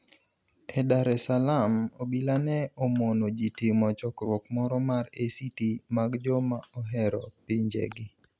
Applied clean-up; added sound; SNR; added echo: none; none; none; none.